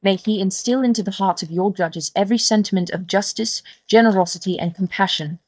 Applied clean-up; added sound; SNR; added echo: neural mask model DeepFilterNet 3.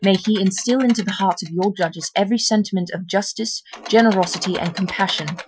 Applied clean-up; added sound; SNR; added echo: classical method Wiener filter.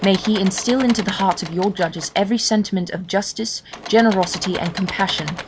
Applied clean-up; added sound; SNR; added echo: none; Engine / Mechanisms; 13 dB; none.